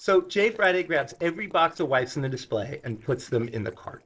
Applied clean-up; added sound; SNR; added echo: neural separator model SepFormer DNS4.